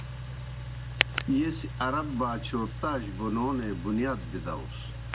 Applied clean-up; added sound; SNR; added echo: none; Engine + Tick; 3 dB; none.